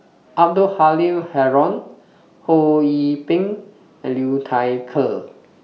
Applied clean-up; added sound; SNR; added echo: none; none; none; none.